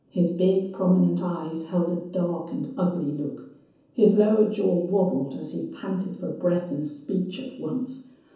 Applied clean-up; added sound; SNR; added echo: none; none; none; reverberation time 0.7 s.